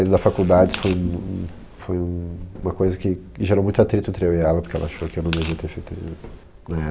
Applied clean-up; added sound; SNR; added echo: none; Tearing; 15 dB; none.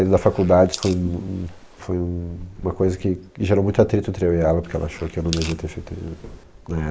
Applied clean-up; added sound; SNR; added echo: neural mask model Resemble Enhance denoiser.